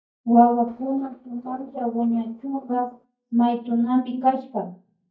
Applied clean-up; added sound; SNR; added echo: neural mask model DeepFilterNet 3.